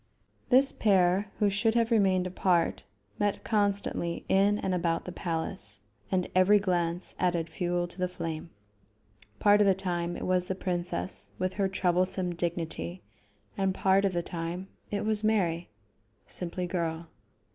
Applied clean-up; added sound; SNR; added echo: none; none; none; none.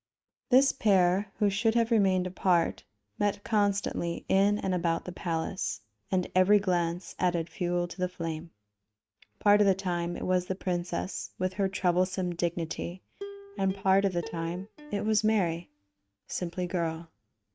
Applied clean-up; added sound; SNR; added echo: neural mask model RNNoise.